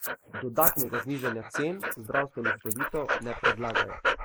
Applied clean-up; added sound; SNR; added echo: neural mask model Resemble Enhance denoiser.